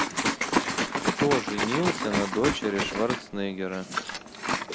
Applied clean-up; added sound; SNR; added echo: none; Liquid; -1 dB; none.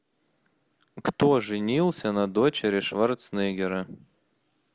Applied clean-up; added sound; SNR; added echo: none; none; none; none.